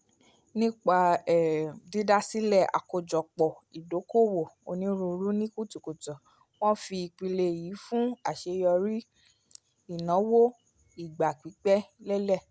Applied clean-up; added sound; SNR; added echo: none; none; none; none.